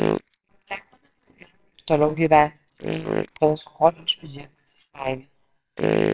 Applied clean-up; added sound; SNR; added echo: neural separator model SepFormer WHAMR!.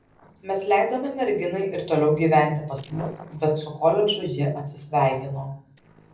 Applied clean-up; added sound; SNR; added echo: neural separator model SepFormer DNS4.